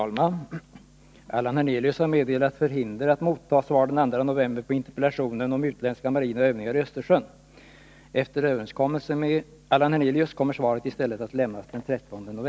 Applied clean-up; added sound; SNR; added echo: none; none; none; none.